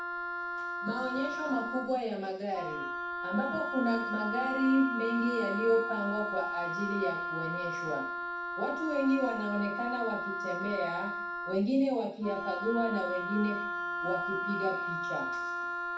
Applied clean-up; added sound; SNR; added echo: none; Wind instrument, woodwind instrument; 3 dB; reverberation time 0.6 s.